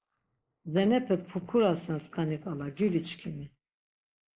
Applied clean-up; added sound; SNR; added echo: neural mask model Resemble Enhance denoiser.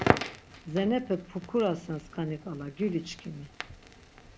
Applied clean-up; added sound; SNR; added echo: none; Crackle; 2 dB; none.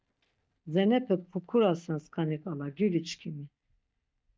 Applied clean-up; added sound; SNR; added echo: neural mask model DeepFilterNet 3.